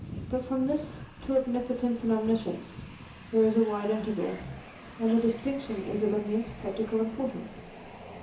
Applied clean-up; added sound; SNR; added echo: none; Train; 15 dB; reverberation time 0.7 s.